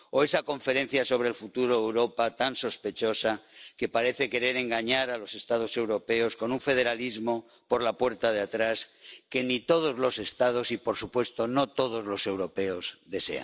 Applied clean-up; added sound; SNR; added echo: none; none; none; none.